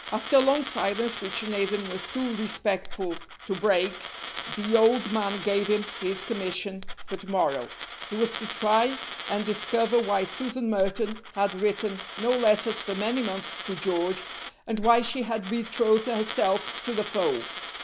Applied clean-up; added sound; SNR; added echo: none; Coin (dropping); 10 dB; none.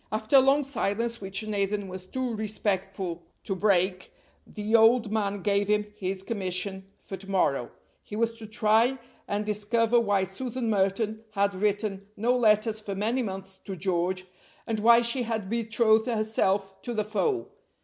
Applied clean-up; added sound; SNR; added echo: none; none; none; none.